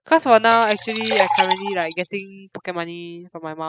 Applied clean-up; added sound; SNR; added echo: classical method spectral subtraction.